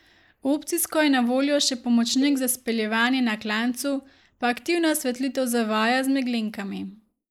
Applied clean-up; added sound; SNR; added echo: neural mask model Resemble Enhance denoiser.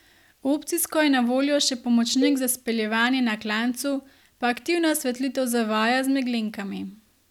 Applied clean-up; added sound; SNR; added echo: none; Cowbell; 13 dB; none.